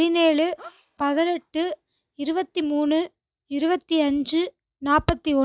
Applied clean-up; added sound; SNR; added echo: neural mask model DeepFilterNet 3.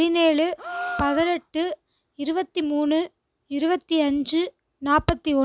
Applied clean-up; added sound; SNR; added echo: none; Gasp; 12 dB; none.